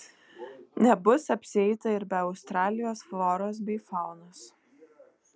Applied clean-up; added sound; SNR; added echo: none; none; none; none.